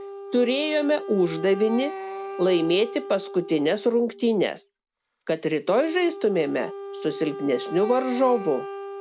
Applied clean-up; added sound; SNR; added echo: none; Wind instrument, woodwind instrument; 11 dB; none.